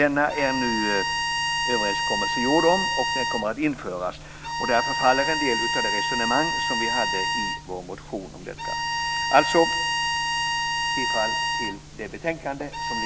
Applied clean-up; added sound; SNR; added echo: none; Bowed string instrument; 0 dB; none.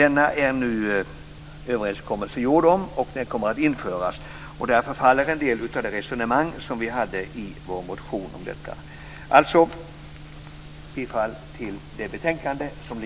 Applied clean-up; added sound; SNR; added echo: none; none; none; none.